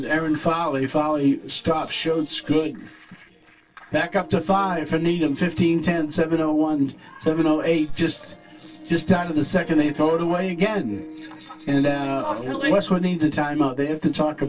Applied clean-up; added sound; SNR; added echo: neural separator model SepFormer DNS4.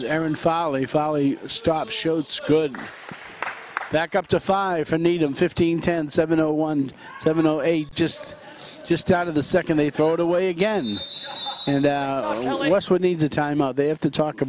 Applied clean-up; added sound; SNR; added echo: none; none; none; none.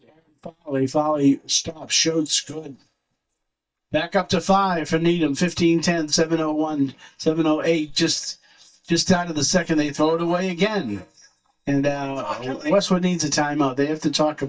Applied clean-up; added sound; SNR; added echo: neural mask model DeepFilterNet 3.